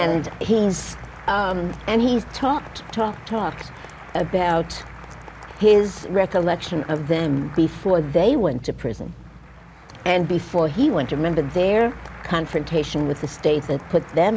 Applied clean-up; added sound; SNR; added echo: none; Applause; 20 dB; none.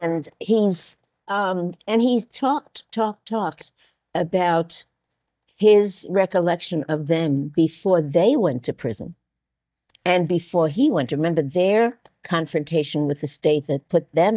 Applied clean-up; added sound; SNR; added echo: neural mask model DeepFilterNet 3.